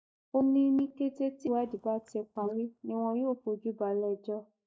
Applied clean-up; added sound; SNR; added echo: neural mask model DeepFilterNet 3.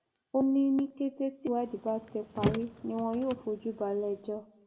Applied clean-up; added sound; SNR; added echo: none; Car; 8 dB; reverberation time 0.8 s.